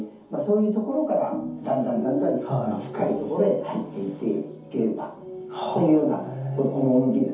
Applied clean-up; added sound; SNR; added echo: none; none; none; reverberation time 0.6 s.